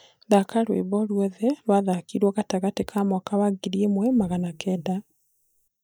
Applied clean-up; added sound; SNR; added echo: neural mask model DeepFilterNet 3.